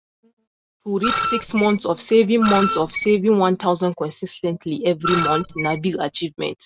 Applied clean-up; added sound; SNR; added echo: none; Screech; 4 dB; none.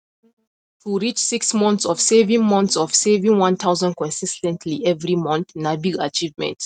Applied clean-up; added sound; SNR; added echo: none; none; none; none.